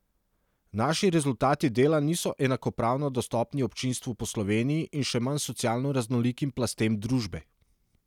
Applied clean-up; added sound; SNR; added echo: none; none; none; none.